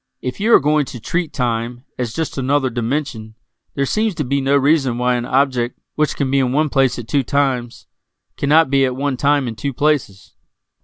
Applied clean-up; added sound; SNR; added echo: none; none; none; none.